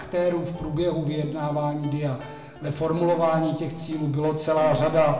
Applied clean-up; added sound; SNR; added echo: none; Plucked string instrument; 19 dB; reverberation time 0.9 s.